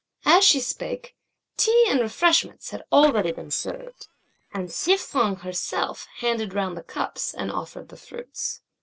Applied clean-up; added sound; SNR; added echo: neural separator model SepFormer DNS4.